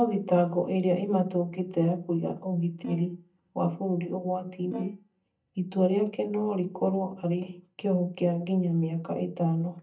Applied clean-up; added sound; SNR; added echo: neural mask model DeepFilterNet 3.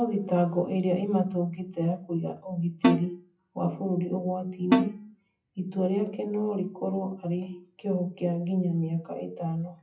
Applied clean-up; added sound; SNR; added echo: classical method WPE with log-MMSE.